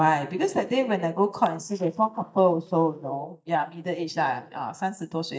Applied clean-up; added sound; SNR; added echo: neural mask model DeepFilterNet 3.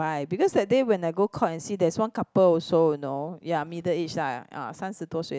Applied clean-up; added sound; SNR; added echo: none; none; none; none.